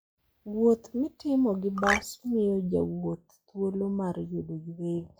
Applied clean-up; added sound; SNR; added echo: classical method log-MMSE.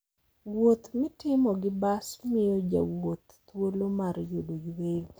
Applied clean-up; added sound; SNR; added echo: none; none; none; none.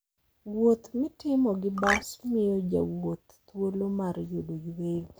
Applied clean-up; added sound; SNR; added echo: none; Marimba, xylophone; -1 dB; none.